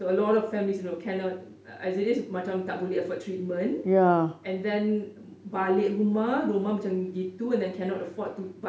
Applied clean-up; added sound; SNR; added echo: none; none; none; none.